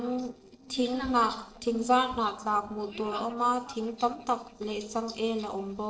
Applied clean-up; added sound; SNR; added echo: neural separator model SepFormer DNS4.